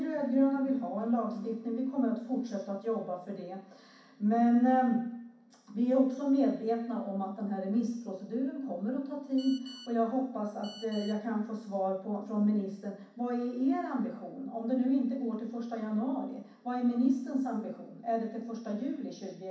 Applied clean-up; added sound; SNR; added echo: none; Telephone; 20 dB; reverberation time 0.6 s.